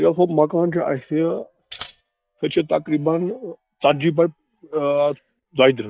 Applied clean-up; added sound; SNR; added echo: neural mask model DeepFilterNet 3.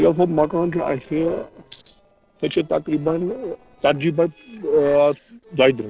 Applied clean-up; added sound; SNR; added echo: neural separator model SepFormer DNS4.